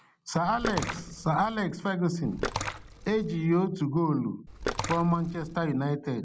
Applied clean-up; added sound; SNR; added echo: none; Splash, splatter; 9 dB; none.